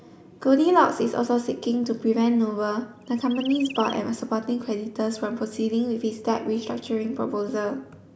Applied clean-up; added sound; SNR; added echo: none; Chirp, tweet; 15 dB; none.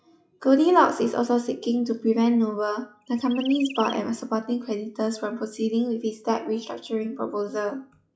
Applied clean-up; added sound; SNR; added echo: classical method log-MMSE.